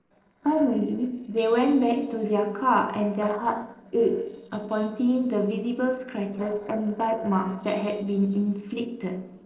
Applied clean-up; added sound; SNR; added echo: neural separator model SepFormer DNS4.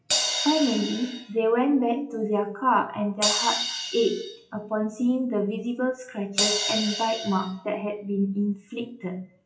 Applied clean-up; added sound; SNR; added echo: classical method WPE with log-MMSE.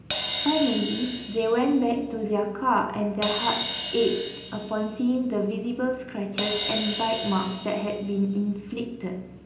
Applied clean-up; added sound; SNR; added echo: none; Crash cymbal; 4 dB; reverberation time 0.9 s.